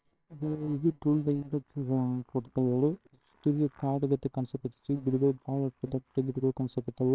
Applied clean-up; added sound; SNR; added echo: neural separator model SepFormer WHAMR!.